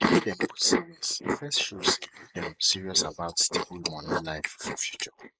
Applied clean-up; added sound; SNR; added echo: neural mask model Resemble Enhance denoiser.